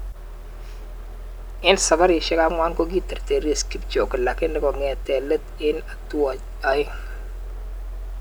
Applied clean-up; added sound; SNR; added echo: none; Mechanisms; 8 dB; none.